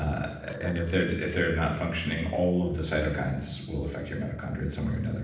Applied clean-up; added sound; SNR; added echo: neural separator model SepFormer DNS4.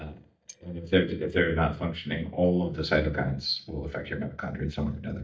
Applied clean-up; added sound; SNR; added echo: neural mask model DeepFilterNet 3.